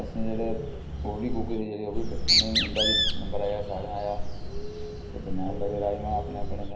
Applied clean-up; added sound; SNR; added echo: none; Bird; -4 dB; reverberation time 0.9 s.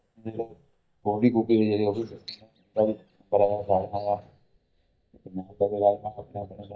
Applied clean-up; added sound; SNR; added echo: neural mask model DeepFilterNet 3.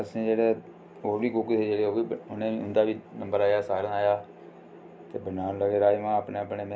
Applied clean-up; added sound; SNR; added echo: none; none; none; none.